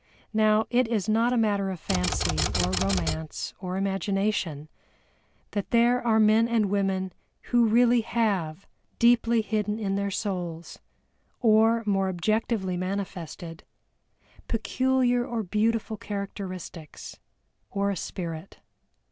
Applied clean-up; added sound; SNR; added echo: none; Typewriter; 2 dB; none.